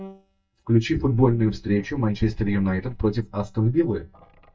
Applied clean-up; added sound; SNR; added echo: neural mask model DeepFilterNet 3.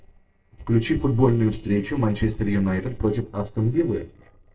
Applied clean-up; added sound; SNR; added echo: neural separator model SepFormer DNS4.